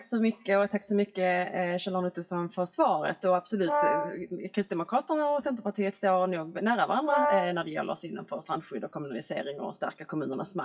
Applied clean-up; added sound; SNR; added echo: classical method WPE with log-MMSE.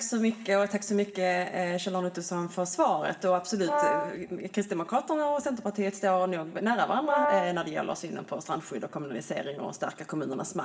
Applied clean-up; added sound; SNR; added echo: none; Brass instrument; 1 dB; reverberation time 1.5 s.